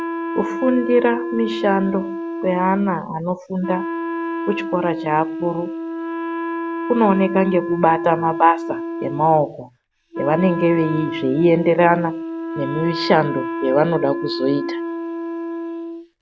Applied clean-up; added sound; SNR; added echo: none; Wind instrument, woodwind instrument; 6 dB; none.